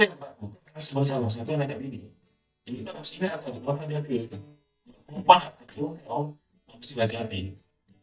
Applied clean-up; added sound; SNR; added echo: neural mask model DeepFilterNet 3.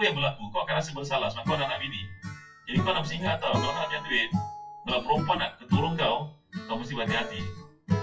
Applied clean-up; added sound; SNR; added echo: classical method WPE with log-MMSE.